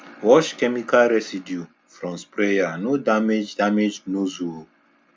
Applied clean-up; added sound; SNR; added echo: none; none; none; none.